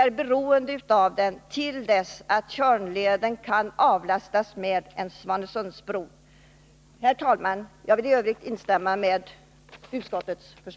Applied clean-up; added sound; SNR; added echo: none; none; none; none.